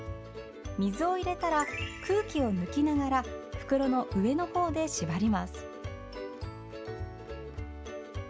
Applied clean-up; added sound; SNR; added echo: none; none; none; none.